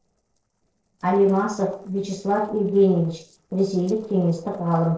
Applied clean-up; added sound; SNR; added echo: neural separator model SepFormer DNS4.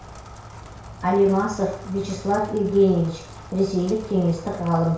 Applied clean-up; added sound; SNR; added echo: none; Rain; 16 dB; reverberation time 0.6 s.